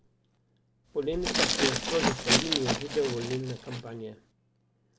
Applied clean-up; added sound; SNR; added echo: none; Glass; -4 dB; none.